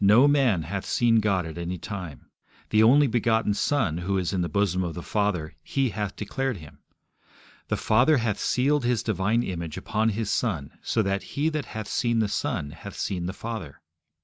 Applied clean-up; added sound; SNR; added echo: none; none; none; none.